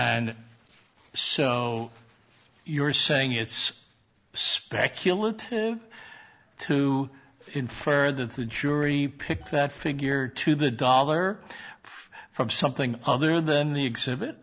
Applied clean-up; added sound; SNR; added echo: neural separator model SepFormer DNS4.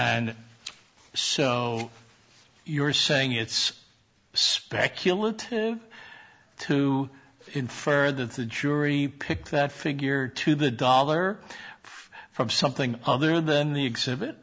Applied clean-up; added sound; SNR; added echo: none; none; none; none.